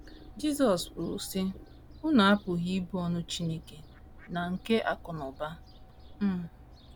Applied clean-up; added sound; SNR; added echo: none; Fowl; 19 dB; none.